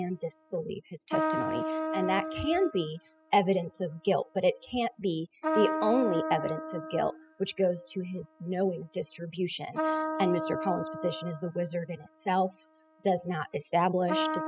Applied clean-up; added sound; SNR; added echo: classical method spectral subtraction.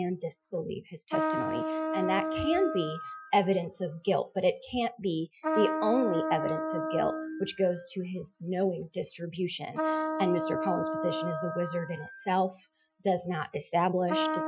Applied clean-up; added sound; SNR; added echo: classical method Wiener filter.